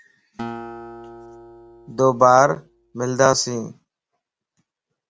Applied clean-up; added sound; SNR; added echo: none; Acoustic guitar; 16 dB; none.